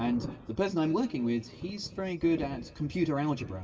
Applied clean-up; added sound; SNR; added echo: none; Thunder; 14 dB; reverberation time 2.5 s.